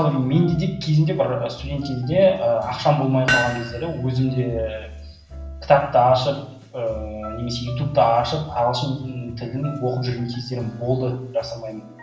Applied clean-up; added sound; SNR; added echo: none; Hammer; 5 dB; reverberation time 0.7 s.